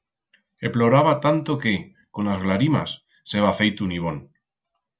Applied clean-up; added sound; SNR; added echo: none; none; none; none.